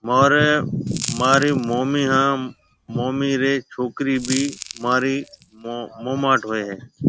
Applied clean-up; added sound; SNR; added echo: none; Crackle; 15 dB; none.